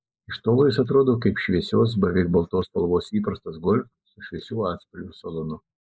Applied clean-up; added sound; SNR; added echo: neural mask model Resemble Enhance denoiser.